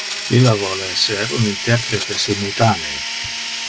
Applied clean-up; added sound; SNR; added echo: none; Domestic sounds, home sounds; 6 dB; none.